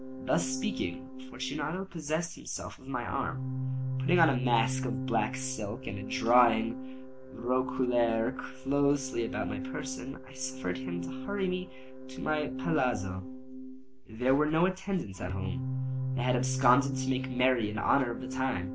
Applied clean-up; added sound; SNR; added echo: none; Organ; 6 dB; none.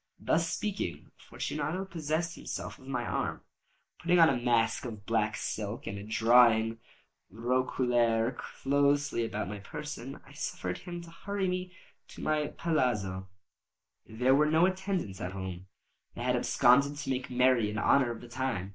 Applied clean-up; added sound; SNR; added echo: neural mask model Resemble Enhance denoiser.